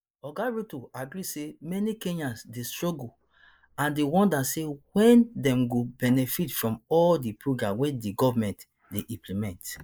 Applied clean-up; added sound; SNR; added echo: neural mask model Resemble Enhance denoiser.